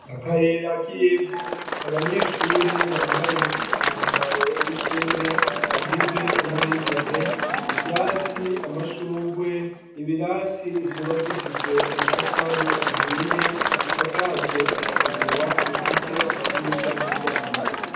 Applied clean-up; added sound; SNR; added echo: none; Applause / Crowd; -2 dB; reverberation time 0.8 s.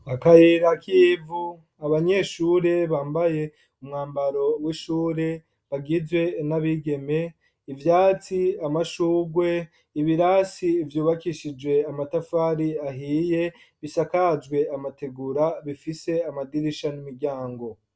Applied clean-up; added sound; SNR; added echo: none; none; none; none.